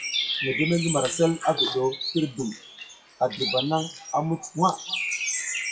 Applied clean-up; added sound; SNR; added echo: classical method WPE with log-MMSE.